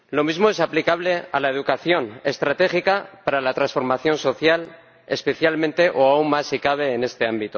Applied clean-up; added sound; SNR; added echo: none; none; none; none.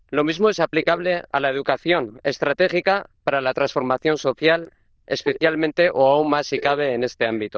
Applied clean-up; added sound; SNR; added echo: neural diffusion model UNIVERSE++.